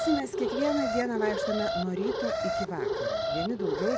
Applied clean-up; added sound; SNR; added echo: none; Alarm; -2 dB; none.